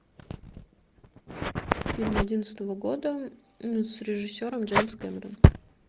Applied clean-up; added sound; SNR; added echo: none; none; none; none.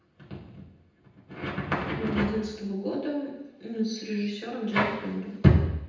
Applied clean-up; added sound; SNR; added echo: none; none; none; reverberation time 0.9 s.